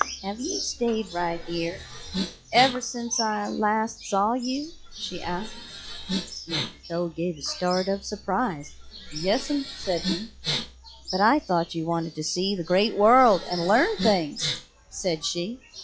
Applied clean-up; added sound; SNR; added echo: classical method log-MMSE.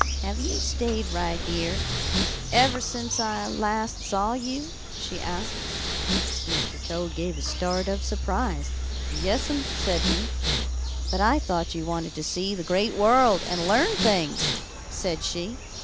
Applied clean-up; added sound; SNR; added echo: none; Bird vocalization, bird call, bird song + Respiratory sounds; 1 dB; none.